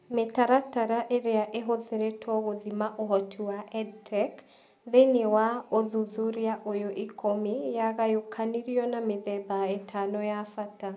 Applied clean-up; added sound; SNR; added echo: none; none; none; none.